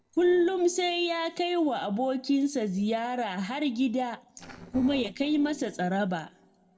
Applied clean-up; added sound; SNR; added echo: neural separator model SepFormer DNS4.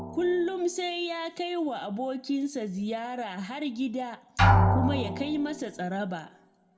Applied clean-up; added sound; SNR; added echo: none; Drum; -1 dB; reverberation time 0.6 s.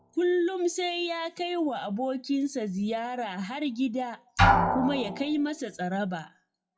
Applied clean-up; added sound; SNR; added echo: classical method WPE with log-MMSE.